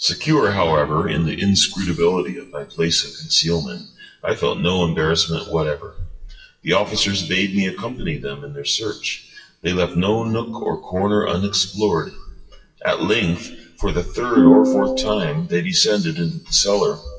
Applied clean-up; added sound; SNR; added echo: classical method WPE with log-MMSE.